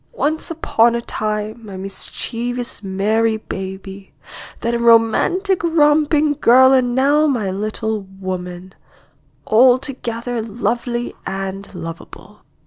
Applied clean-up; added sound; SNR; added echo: none; none; none; none.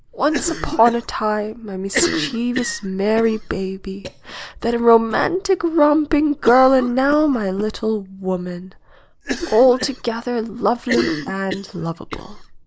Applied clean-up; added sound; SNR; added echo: neural mask model Resemble Enhance denoiser.